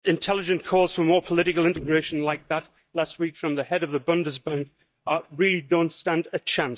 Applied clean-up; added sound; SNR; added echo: neural mask model DeepFilterNet 3.